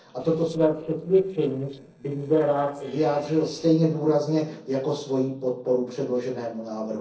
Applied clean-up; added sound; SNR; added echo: neural separator model SepFormer DNS4.